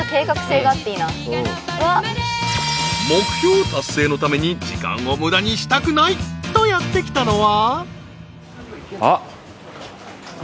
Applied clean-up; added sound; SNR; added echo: none; none; none; none.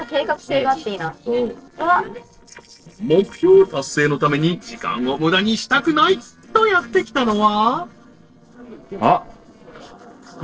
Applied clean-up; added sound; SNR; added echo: neural separator model SepFormer DNS4.